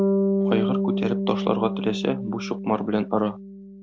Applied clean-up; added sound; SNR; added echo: none; Bass guitar; -1 dB; none.